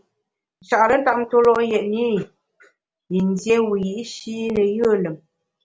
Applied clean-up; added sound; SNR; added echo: none; none; none; none.